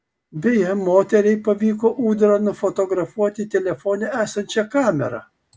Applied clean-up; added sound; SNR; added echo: none; none; none; none.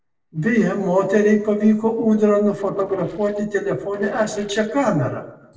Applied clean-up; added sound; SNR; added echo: neural separator model SepFormer DNS4.